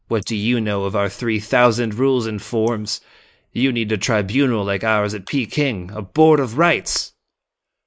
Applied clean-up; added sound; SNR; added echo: neural mask model Resemble Enhance denoiser.